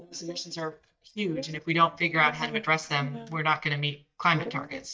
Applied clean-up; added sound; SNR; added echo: neural mask model DeepFilterNet 3.